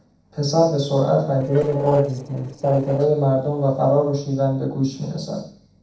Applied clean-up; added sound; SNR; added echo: neural separator model SepFormer DNS4.